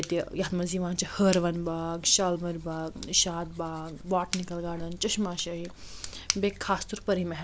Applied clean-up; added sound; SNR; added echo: none; Domestic sounds, home sounds; 18 dB; none.